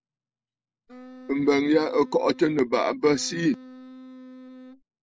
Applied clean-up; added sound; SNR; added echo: none; Wind instrument, woodwind instrument; 18 dB; none.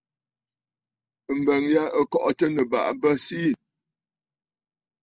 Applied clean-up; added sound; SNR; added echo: none; none; none; none.